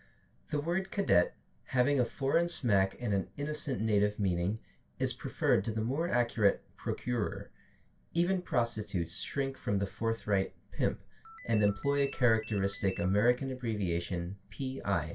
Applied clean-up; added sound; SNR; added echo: none; Ringtone; 17 dB; reverberation time 0.2 s.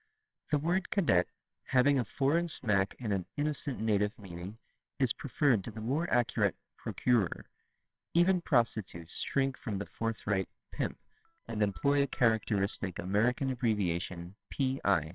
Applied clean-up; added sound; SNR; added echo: neural separator model SepFormer WHAMR!.